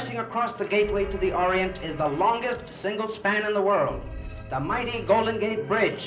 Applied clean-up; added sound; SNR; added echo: none; Boom; 15 dB; reverberation time 0.5 s.